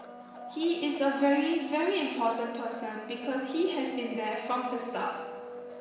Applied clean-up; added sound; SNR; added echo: none; Domestic sounds, home sounds; 13 dB; reverberation time 1.2 s.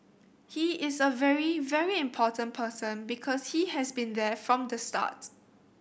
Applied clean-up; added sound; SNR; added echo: none; none; none; none.